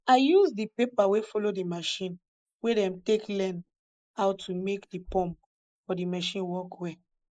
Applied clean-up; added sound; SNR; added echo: neural mask model Resemble Enhance denoiser.